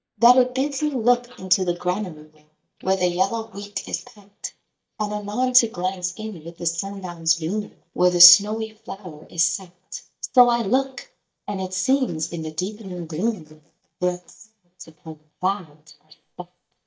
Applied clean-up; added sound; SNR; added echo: neural mask model DeepFilterNet 3.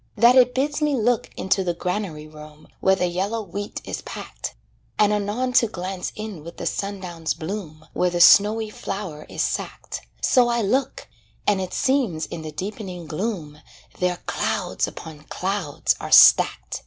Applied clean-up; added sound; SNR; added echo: none; none; none; none.